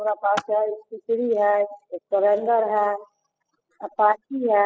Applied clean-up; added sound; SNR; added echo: classical method spectral subtraction.